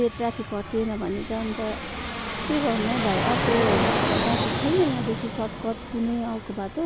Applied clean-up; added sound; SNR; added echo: none; Fixed-wing aircraft, airplane; 0 dB; none.